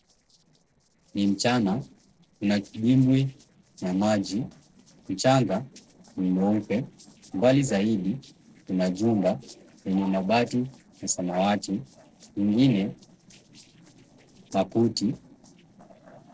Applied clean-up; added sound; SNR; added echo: neural separator model SepFormer DNS4.